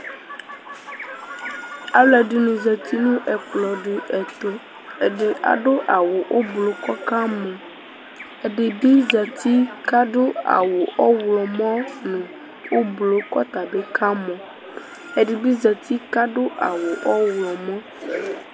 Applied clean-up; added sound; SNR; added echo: none; Bird vocalization, bird call, bird song; 19 dB; none.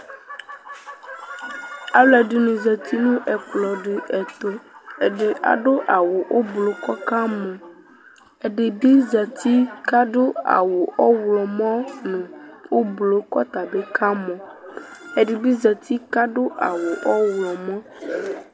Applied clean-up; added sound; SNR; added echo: none; none; none; none.